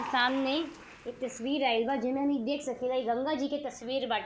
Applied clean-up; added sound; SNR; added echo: none; Applause / Crowd; 17 dB; none.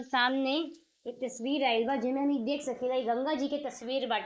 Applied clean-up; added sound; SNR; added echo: neural mask model Resemble Enhance denoiser.